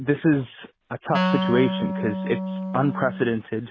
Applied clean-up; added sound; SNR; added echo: none; Wind instrument, woodwind instrument; 3 dB; none.